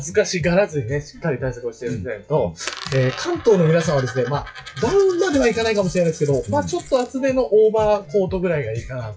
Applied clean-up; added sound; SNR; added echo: classical method WPE with log-MMSE.